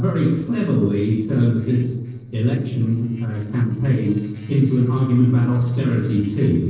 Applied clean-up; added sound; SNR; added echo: neural separator model SepFormer DNS4.